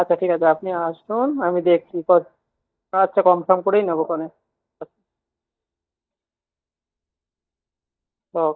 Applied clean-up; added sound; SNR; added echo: neural mask model DeepFilterNet 3.